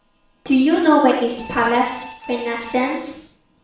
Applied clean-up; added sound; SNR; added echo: none; Alarm; 16 dB; reverberation time 0.6 s.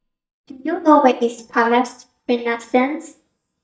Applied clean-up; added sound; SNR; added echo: neural mask model DeepFilterNet 3.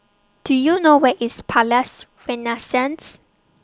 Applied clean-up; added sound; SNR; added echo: none; none; none; none.